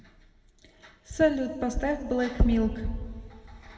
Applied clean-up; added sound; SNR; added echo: none; none; none; reverberation time 1.4 s.